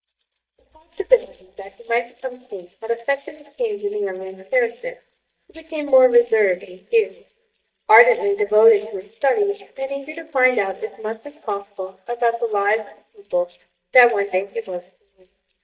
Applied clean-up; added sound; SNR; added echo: neural mask model DeepFilterNet 3.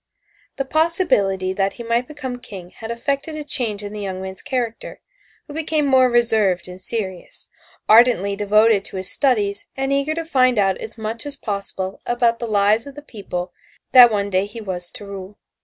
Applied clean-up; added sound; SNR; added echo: none; none; none; none.